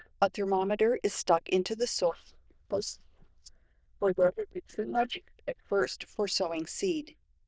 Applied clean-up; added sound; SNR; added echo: neural diffusion model UNIVERSE++.